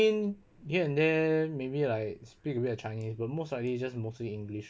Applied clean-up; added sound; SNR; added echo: none; none; none; none.